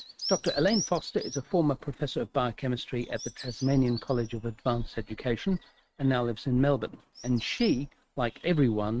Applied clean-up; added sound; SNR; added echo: neural mask model RNNoise.